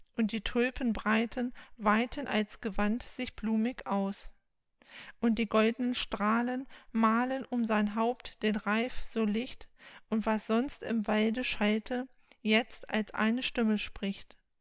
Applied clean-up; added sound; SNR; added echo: none; none; none; none.